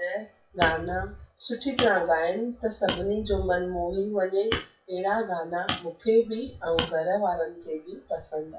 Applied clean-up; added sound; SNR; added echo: classical method WPE with log-MMSE.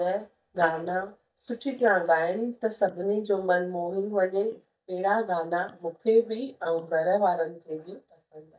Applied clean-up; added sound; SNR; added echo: neural mask model DeepFilterNet 3.